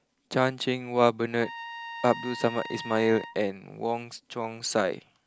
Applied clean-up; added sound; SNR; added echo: none; Trumpet; 12 dB; none.